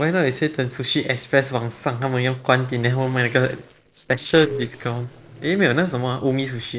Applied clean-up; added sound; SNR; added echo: neural separator model SepFormer DNS4.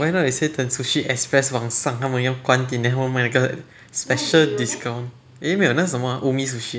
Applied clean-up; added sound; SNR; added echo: none; none; none; none.